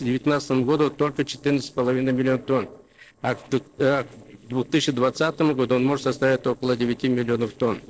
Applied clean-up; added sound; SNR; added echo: neural separator model SepFormer DNS4.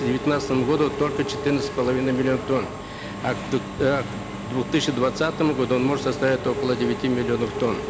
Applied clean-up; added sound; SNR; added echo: none; Engine / Mechanisms; 7 dB; none.